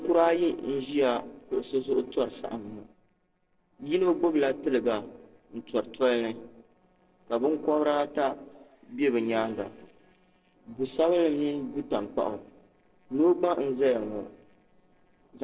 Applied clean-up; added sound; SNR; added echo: neural separator model SepFormer DNS4.